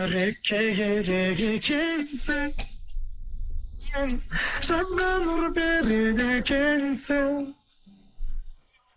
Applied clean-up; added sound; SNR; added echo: neural mask model Resemble Enhance denoiser.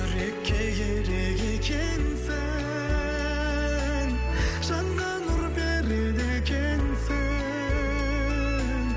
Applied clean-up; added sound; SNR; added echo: none; none; none; none.